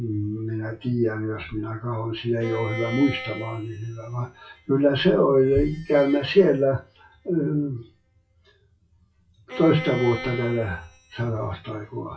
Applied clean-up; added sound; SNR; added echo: classical method WPE with log-MMSE.